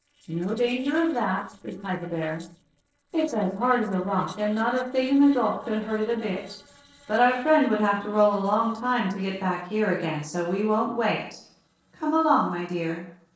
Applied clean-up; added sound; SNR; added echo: neural separator model SepFormer DNS4.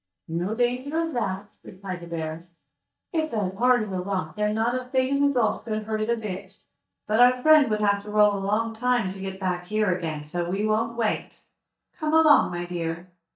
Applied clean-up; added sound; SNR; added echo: neural mask model DeepFilterNet 3.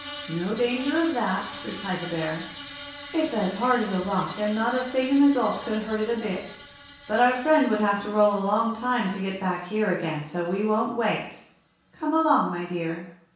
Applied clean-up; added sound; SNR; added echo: none; Screech; 16 dB; reverberation time 0.6 s.